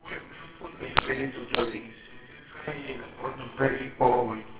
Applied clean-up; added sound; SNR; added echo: neural separator model SepFormer WHAMR!.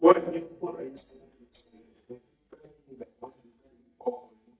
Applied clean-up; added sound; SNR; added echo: neural mask model DeepFilterNet 3.